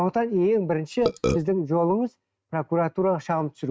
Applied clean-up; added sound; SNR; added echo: neural mask model RNNoise.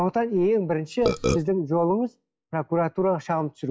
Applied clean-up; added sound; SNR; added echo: classical method log-MMSE.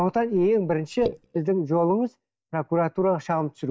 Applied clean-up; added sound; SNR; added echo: neural mask model DeepFilterNet 3.